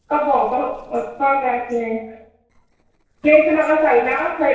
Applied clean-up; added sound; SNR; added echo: neural separator model SepFormer DNS4.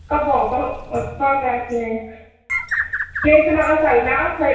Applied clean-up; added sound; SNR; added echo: none; Bird; 11 dB; reverberation time 0.6 s.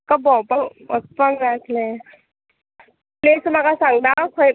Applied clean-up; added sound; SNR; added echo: none; none; none; none.